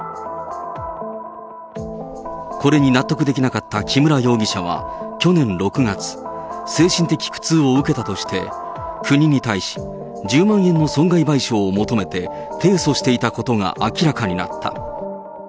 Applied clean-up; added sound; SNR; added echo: none; none; none; none.